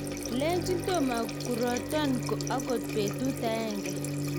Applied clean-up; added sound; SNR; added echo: none; Water tap, faucet + Bowed string instrument; 2 dB; none.